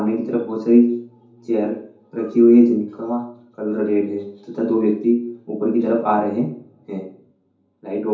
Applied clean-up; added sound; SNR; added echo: none; none; none; reverberation time 0.6 s.